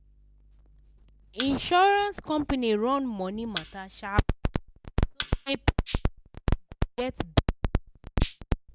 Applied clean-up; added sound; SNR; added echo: none; Thump, thud + Rattle (instrument); 13 dB; none.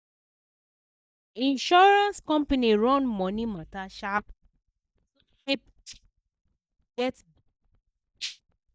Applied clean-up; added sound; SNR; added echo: neural mask model DeepFilterNet 3.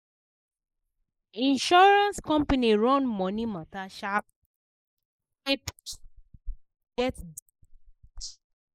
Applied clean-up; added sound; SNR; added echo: neural mask model Resemble Enhance denoiser.